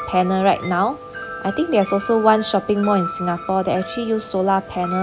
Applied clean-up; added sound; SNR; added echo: none; Wind chime; 12 dB; none.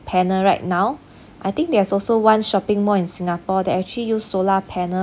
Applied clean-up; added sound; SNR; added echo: none; none; none; none.